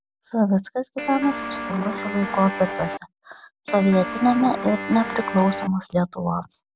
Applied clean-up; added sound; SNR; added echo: none; Guitar; 7 dB; none.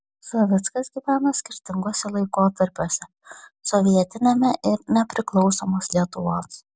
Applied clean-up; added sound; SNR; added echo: none; none; none; none.